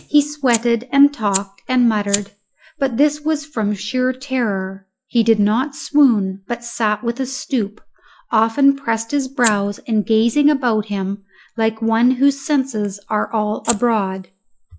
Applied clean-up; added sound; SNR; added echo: classical method log-MMSE.